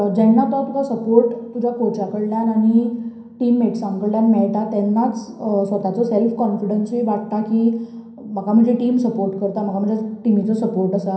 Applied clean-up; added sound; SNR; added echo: none; none; none; reverberation time 0.6 s.